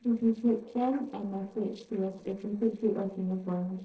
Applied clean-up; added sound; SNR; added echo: neural separator model SepFormer DNS4.